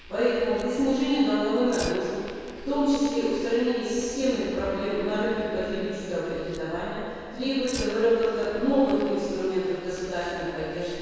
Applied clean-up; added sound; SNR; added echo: none; Fire; 16 dB; reverberation time 2.2 s.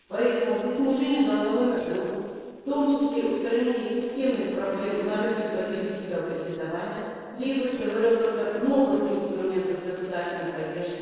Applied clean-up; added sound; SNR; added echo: neural separator model SepFormer DNS4.